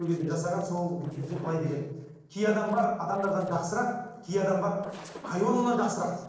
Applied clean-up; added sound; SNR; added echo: neural separator model SepFormer DNS4.